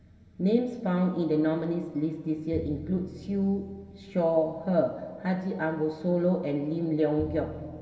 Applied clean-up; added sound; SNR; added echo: none; Bowed string instrument; 18 dB; reverberation time 2.3 s.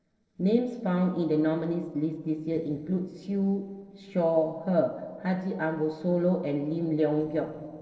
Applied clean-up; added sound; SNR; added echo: neural separator model SepFormer DNS4.